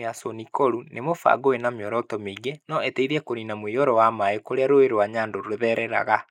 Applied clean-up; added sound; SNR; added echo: neural mask model Resemble Enhance denoiser.